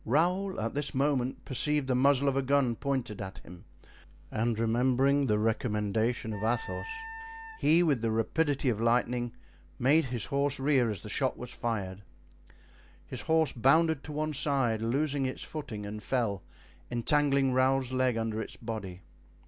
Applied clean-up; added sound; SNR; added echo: none; Wind instrument, woodwind instrument; 13 dB; none.